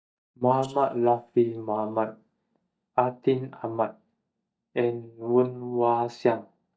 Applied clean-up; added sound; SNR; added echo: neural mask model DeepFilterNet 3.